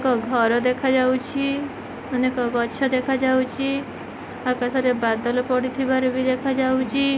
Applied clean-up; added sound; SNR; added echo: none; none; none; none.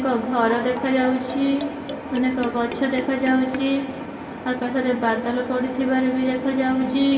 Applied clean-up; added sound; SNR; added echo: none; Marimba, xylophone; 15 dB; reverberation time 2.6 s.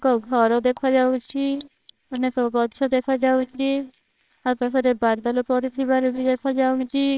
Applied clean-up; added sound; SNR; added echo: neural separator model SepFormer WHAMR!.